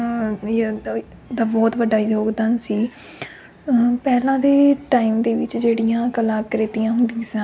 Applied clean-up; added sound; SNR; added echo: none; none; none; none.